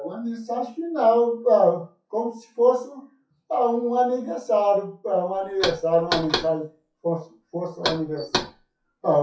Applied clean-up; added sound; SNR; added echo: classical method WPE with log-MMSE.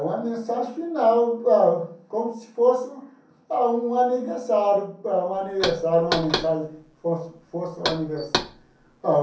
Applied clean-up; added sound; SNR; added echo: none; Knock; 8 dB; reverberation time 0.6 s.